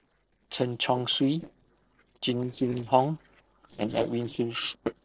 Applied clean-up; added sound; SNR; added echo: neural separator model SepFormer DNS4.